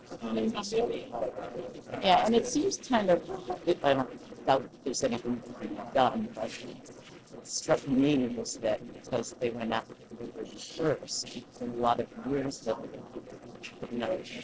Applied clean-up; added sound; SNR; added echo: neural separator model SepFormer DNS4.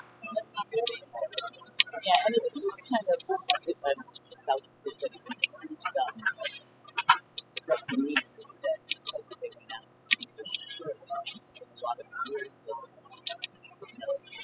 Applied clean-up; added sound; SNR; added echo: classical method spectral subtraction.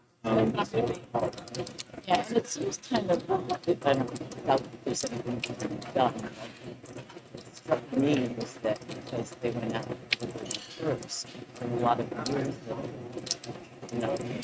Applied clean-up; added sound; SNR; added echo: neural mask model RNNoise.